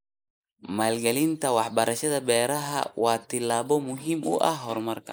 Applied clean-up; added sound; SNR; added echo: neural mask model Resemble Enhance denoiser.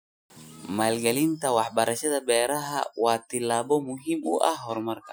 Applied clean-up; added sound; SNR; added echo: classical method Wiener filter.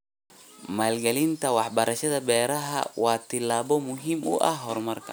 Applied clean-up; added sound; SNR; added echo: none; none; none; none.